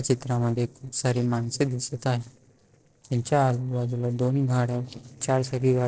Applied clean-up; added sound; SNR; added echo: neural separator model SepFormer DNS4.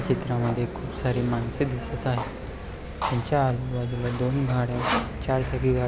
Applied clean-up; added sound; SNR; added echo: none; Sawing; 7 dB; none.